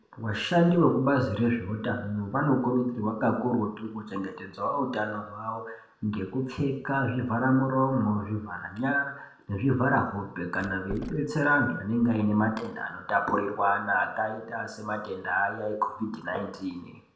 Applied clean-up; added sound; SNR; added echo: none; Door; 15 dB; reverberation time 0.6 s.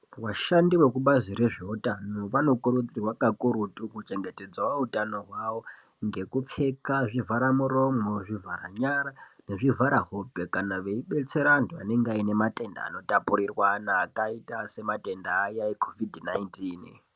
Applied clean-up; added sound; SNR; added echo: none; none; none; none.